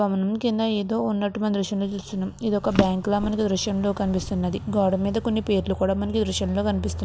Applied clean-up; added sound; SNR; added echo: none; Drawer open or close; 11 dB; none.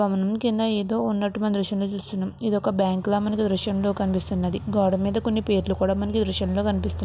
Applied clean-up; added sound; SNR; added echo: none; none; none; none.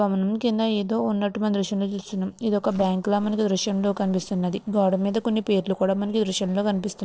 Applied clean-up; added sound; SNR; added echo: neural separator model SepFormer DNS4.